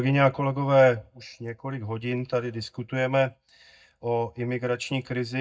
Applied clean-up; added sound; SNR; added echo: neural mask model DeepFilterNet 3.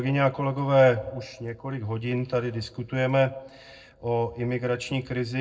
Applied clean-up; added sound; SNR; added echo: neural separator model SepFormer DNS4.